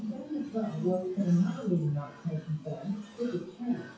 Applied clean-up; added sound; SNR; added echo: classical method WPE with log-MMSE.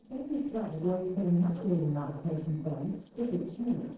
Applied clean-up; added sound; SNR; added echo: neural separator model SepFormer DNS4.